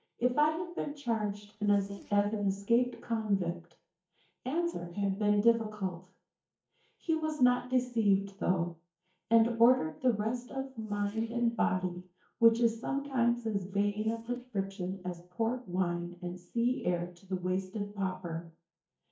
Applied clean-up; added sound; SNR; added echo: neural mask model DeepFilterNet 3.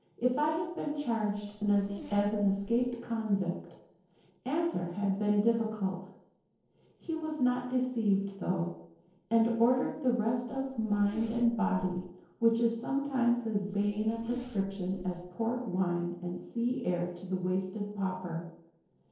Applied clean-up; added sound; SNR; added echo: neural separator model SepFormer DNS4.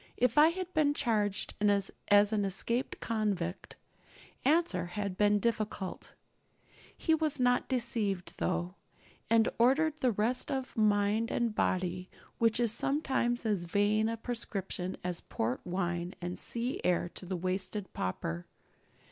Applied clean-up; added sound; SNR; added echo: none; none; none; none.